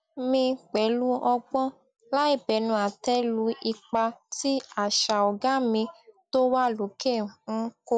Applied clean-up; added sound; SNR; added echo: none; none; none; none.